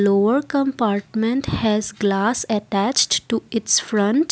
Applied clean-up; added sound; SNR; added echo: none; none; none; none.